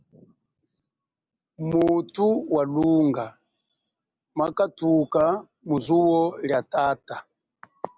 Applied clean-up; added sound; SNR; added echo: none; none; none; none.